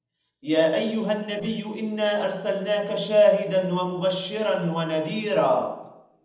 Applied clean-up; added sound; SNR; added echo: neural separator model SepFormer DNS4.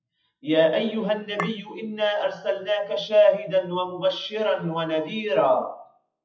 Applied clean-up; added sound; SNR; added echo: classical method WPE with log-MMSE.